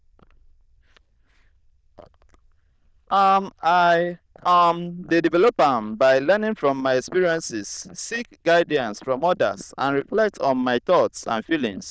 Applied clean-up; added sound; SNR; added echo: neural diffusion model UNIVERSE++.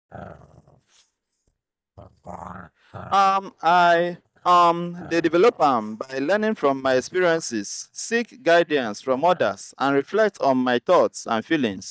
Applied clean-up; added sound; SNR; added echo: neural mask model DeepFilterNet 3.